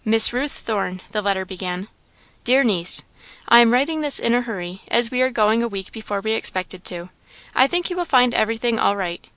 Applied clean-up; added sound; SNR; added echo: none; none; none; none.